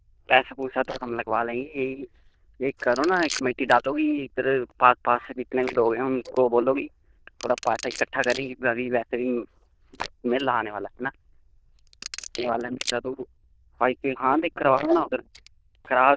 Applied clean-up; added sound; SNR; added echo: neural diffusion model UNIVERSE++.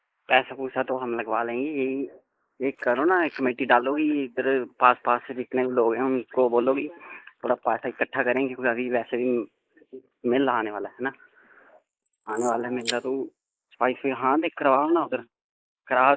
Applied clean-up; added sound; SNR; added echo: neural mask model Resemble Enhance denoiser.